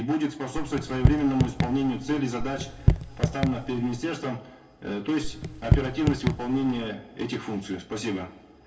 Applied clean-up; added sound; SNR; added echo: none; Raindrop / Drip; -2 dB; reverberation time 0.2 s.